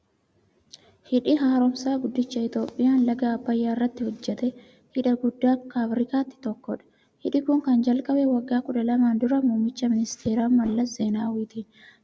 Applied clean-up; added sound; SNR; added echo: none; Whoosh, swoosh, swish; 16 dB; none.